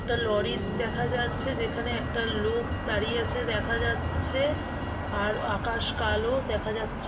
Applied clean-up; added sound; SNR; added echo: none; Motor vehicle (road); 1 dB; reverberation time 0.7 s.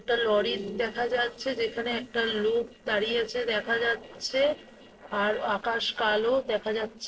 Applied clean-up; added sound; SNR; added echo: neural separator model SepFormer DNS4.